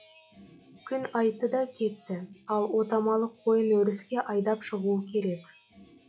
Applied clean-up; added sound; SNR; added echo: classical method log-MMSE.